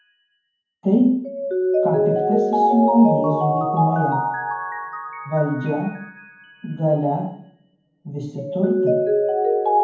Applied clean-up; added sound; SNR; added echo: none; Mallet percussion; -1 dB; reverberation time 0.9 s.